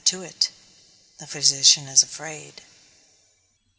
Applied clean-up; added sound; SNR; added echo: none; none; none; none.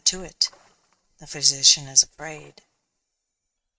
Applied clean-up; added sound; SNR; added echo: neural mask model RNNoise.